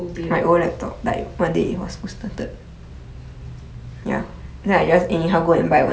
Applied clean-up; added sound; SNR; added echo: none; none; none; none.